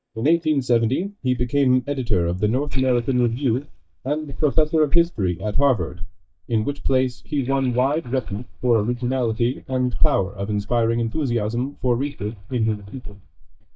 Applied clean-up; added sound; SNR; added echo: neural mask model DeepFilterNet 3.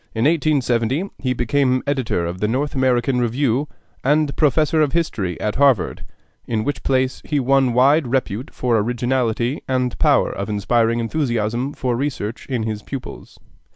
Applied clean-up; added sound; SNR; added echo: none; none; none; none.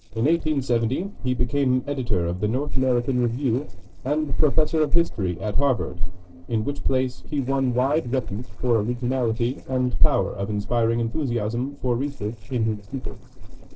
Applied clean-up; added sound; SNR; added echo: neural separator model SepFormer DNS4.